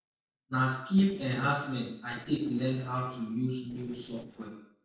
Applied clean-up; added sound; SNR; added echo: neural separator model SepFormer DNS4.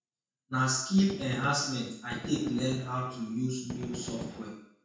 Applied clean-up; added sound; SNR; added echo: none; Gunshot, gunfire; 11 dB; reverberation time 0.6 s.